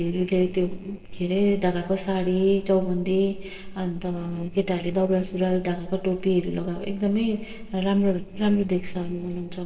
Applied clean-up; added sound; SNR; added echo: neural separator model SepFormer DNS4.